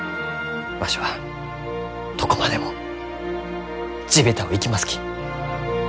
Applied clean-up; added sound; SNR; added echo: none; none; none; none.